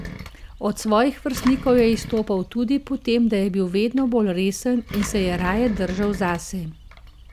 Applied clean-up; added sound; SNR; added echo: none; Engine; 14 dB; none.